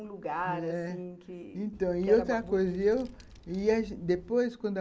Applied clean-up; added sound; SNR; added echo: none; Wind; 20 dB; none.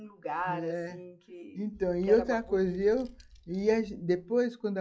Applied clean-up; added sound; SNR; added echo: classical method log-MMSE.